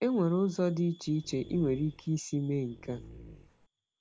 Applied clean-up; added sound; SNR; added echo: none; Dog; 19 dB; none.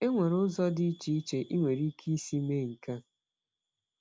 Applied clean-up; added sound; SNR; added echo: none; none; none; none.